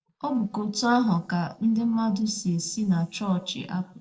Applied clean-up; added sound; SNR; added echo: neural separator model SepFormer DNS4.